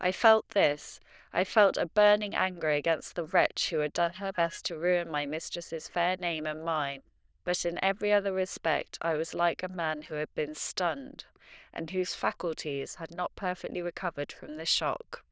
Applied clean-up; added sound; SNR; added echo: neural diffusion model UNIVERSE++.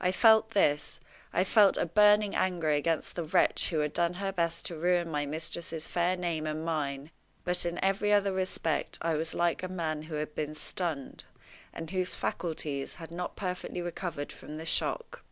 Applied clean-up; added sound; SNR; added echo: none; none; none; none.